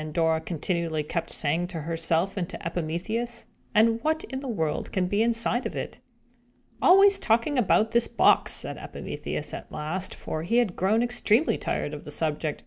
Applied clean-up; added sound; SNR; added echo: none; none; none; none.